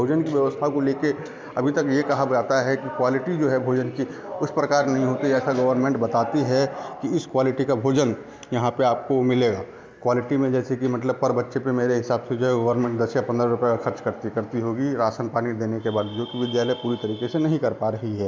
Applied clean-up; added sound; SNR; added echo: none; none; none; none.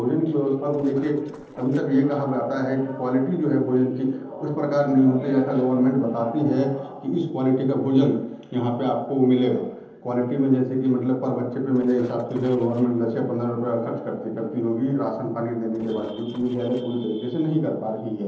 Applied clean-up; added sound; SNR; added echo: neural separator model SepFormer DNS4.